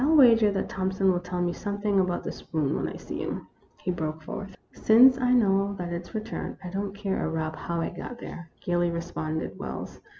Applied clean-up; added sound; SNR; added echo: none; none; none; none.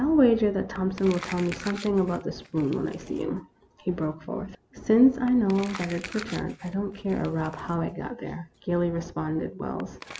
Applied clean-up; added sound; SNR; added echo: none; Crumpling, crinkling; 19 dB; none.